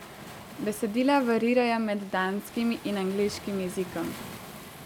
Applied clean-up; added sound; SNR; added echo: none; Waves, surf; 15 dB; none.